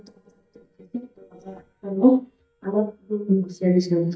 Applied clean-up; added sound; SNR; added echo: neural mask model DeepFilterNet 3.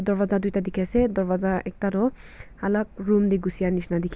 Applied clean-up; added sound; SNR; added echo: none; none; none; none.